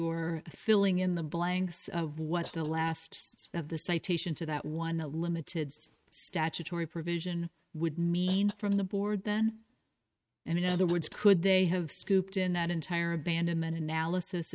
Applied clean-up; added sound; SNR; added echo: neural mask model RNNoise.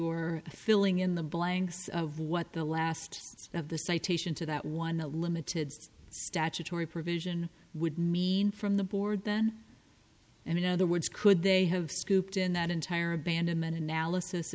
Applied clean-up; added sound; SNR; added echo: none; none; none; none.